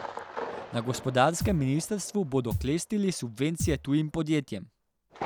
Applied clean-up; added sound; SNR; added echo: none; Thump, thud + Thunder; 9 dB; none.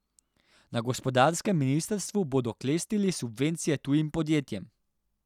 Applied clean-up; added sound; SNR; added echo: none; none; none; none.